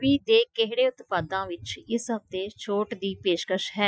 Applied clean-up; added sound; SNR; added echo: classical method Wiener filter.